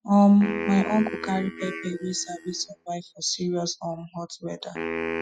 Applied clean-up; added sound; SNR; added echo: classical method spectral subtraction.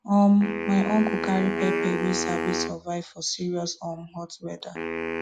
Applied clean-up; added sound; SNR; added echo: none; Wind instrument, woodwind instrument; 5 dB; none.